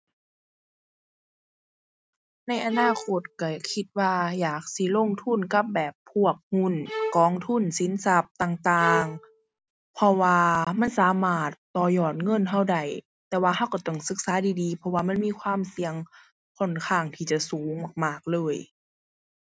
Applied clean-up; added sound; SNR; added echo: none; Bowed string instrument; 7 dB; none.